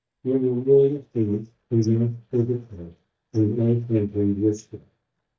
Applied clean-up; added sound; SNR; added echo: neural mask model DeepFilterNet 3.